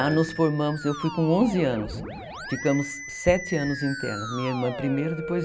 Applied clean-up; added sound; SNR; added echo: none; Musical instrument; 10 dB; none.